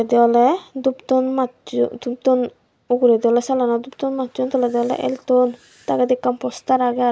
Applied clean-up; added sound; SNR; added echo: none; none; none; none.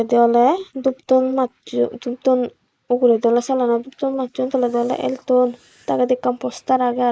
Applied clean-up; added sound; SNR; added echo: neural mask model Resemble Enhance denoiser.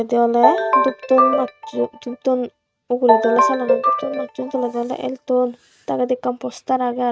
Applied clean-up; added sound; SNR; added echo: neural mask model RNNoise.